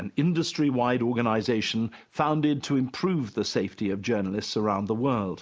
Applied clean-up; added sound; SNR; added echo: none; none; none; none.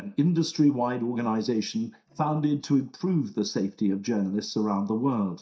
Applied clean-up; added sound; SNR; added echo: neural mask model DeepFilterNet 3.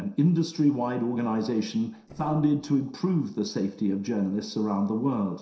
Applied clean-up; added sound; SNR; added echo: neural separator model SepFormer DNS4.